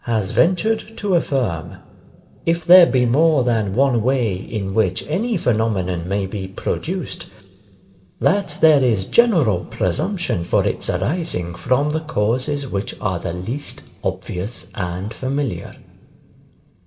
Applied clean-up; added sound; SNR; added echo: none; none; none; reverberation time 1.7 s.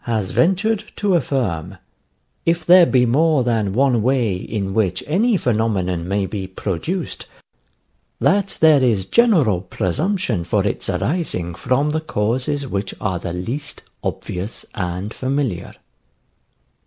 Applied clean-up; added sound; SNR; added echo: none; none; none; none.